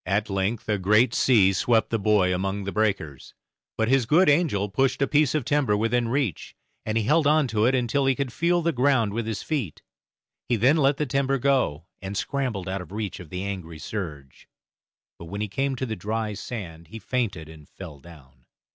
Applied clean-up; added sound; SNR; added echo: none; none; none; none.